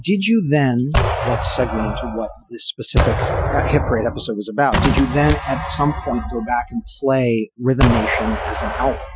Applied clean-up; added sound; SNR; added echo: classical method Wiener filter.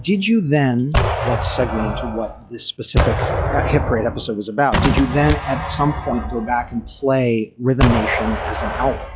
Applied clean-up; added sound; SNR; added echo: classical method log-MMSE.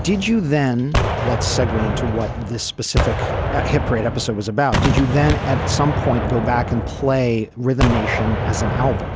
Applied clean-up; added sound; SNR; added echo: none; Gunshot, gunfire; 1 dB; none.